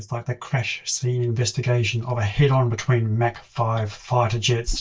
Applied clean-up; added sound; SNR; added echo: neural mask model DeepFilterNet 3.